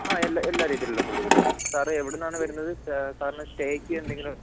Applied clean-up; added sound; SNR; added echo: none; Keys jangling; 0 dB; none.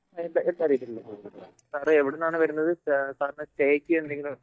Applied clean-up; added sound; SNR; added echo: neural mask model DeepFilterNet 3.